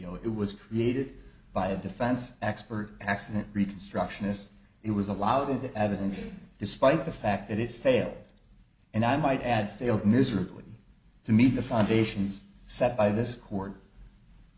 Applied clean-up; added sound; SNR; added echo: none; none; none; none.